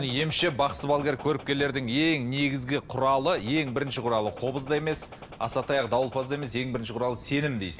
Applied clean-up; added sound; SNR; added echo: none; Thunder + Gunshot, gunfire; 18 dB; none.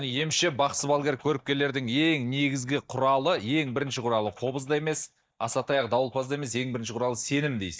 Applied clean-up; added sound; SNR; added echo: neural mask model DeepFilterNet 3.